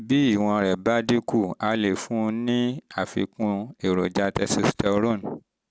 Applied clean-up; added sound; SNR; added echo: none; none; none; none.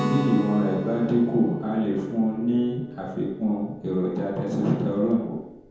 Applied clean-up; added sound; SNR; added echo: none; Guitar; 9 dB; reverberation time 0.9 s.